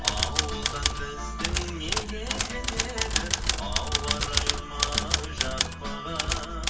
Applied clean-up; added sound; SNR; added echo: none; Typewriter; -2 dB; reverberation time 0.2 s.